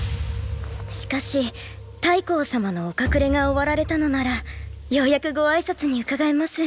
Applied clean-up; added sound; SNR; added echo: none; none; none; none.